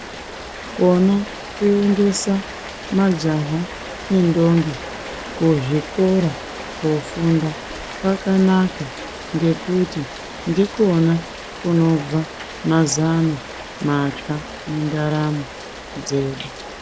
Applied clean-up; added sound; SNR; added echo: none; Rain; 12 dB; none.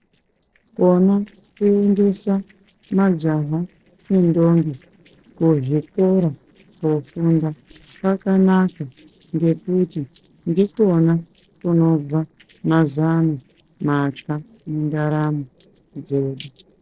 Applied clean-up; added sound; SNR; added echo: neural separator model SepFormer DNS4.